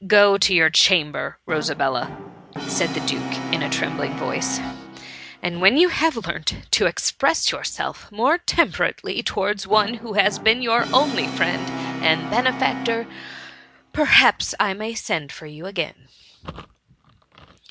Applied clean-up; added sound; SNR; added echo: none; Brass instrument; 11 dB; none.